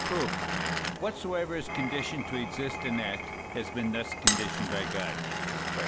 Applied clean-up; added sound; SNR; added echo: none; Glass; -2 dB; none.